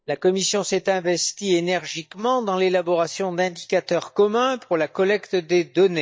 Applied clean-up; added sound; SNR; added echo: neural mask model DeepFilterNet 3.